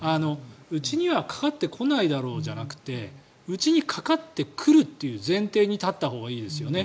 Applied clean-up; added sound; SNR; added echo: none; none; none; none.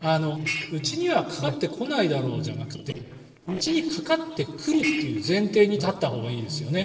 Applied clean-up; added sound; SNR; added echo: neural separator model SepFormer DNS4.